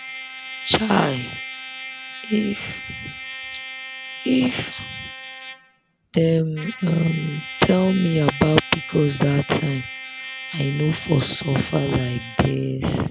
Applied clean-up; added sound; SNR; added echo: none; Trumpet; 12 dB; none.